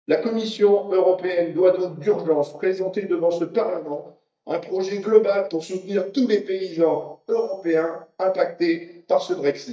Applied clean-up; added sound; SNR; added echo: neural mask model DeepFilterNet 3.